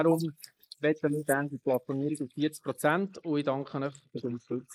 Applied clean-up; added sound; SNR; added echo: neural mask model Resemble Enhance denoiser.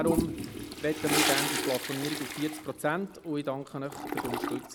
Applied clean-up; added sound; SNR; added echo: none; Toilet flush; 0 dB; none.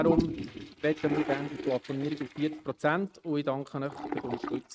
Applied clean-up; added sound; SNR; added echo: neural mask model RNNoise.